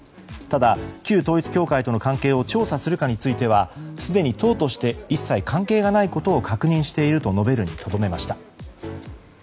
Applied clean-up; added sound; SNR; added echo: none; none; none; none.